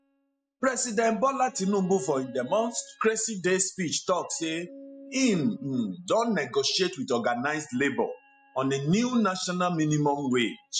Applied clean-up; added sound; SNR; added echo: classical method spectral subtraction.